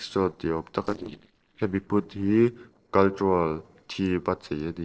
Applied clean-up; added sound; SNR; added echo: neural separator model SepFormer DNS4.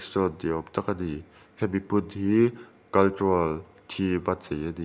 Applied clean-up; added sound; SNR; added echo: none; none; none; none.